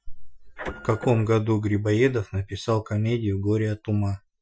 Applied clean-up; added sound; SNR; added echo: classical method Wiener filter.